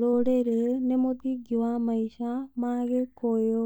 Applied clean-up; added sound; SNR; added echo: neural mask model DeepFilterNet 3.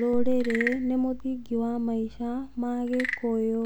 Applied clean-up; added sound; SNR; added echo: none; Wood / Percussion / Frog; 13 dB; none.